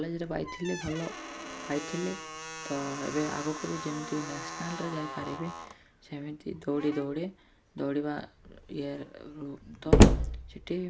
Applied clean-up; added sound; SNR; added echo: none; Slam; -4 dB; none.